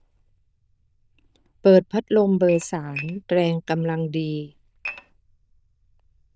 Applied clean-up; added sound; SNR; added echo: neural diffusion model UNIVERSE++.